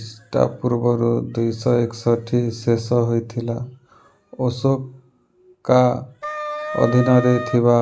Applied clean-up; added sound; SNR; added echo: none; Wind instrument, woodwind instrument; 7 dB; none.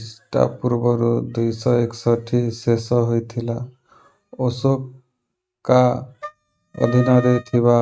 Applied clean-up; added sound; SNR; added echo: neural mask model RNNoise.